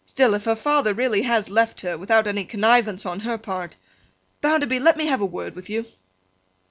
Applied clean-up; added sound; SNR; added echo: none; none; none; none.